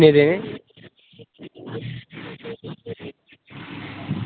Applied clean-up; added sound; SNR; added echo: none; none; none; none.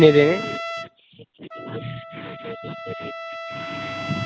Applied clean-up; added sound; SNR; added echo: none; Trumpet; 10 dB; none.